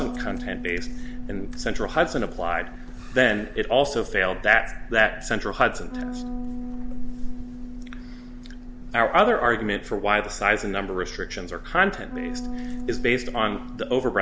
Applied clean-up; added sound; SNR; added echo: none; Bass guitar; 13 dB; none.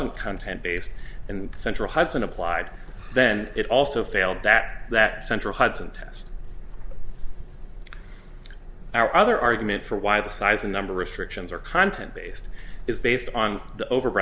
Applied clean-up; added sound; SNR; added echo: none; none; none; none.